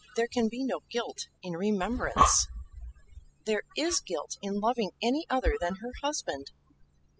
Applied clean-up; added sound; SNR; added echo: classical method spectral subtraction.